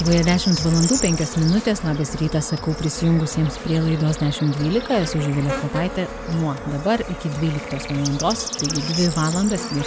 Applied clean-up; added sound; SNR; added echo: none; Bird / Insect; 9 dB; none.